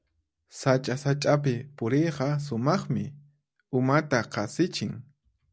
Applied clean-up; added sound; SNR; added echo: none; none; none; none.